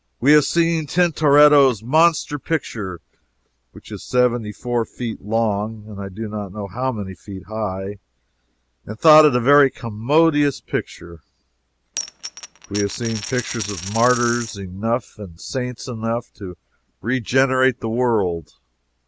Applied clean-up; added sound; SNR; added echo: none; Coin (dropping); 11 dB; none.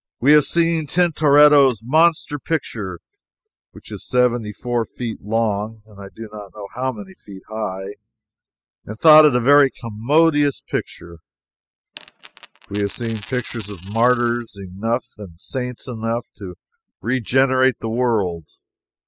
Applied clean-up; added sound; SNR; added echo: classical method spectral subtraction.